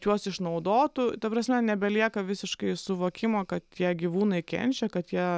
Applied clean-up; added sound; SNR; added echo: none; none; none; none.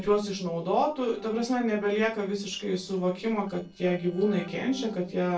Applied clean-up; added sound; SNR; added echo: neural separator model SepFormer DNS4.